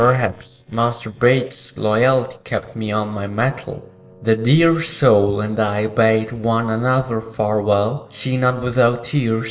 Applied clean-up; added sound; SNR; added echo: neural separator model SepFormer DNS4.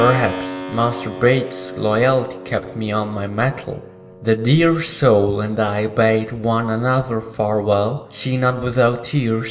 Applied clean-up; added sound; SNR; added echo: none; Keyboard (musical); 15 dB; reverberation time 2.2 s.